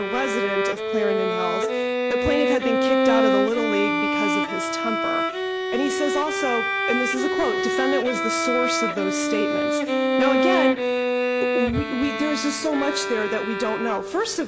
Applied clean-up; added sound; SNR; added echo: none; Bowed string instrument; -3 dB; none.